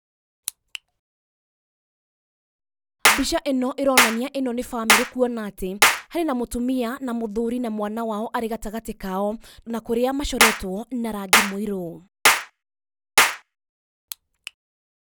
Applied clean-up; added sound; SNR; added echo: none; Clapping; -5 dB; none.